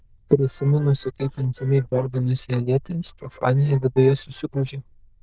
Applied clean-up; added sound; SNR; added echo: neural diffusion model UNIVERSE++.